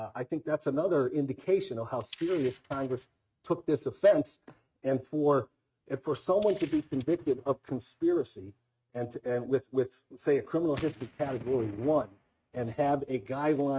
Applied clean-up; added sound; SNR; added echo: neural mask model RNNoise.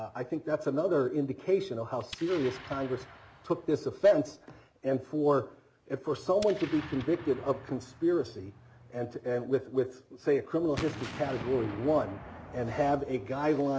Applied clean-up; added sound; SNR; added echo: none; Explosion; 17 dB; none.